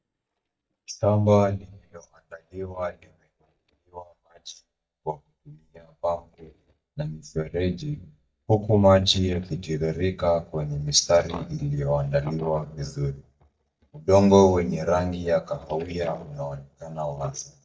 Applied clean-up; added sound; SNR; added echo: neural mask model DeepFilterNet 3.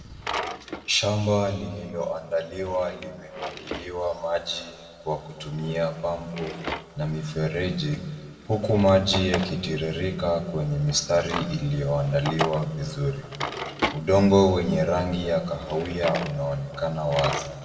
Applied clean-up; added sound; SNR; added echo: none; Drawer open or close; 11 dB; reverberation time 1.7 s.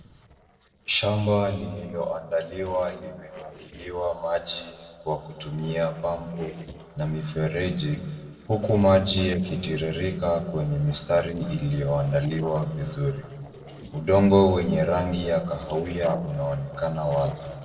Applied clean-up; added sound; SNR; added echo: neural separator model SepFormer DNS4.